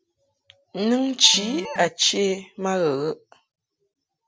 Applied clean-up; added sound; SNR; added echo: none; Alarm; 11 dB; none.